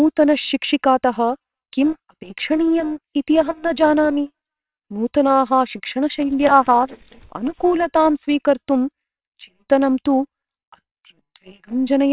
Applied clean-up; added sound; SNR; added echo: neural separator model SepFormer WHAMR!.